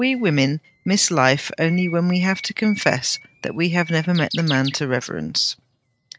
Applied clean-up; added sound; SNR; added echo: neural mask model RNNoise.